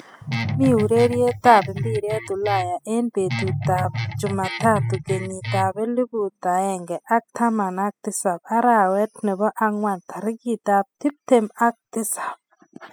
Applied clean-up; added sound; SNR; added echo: classical method spectral subtraction.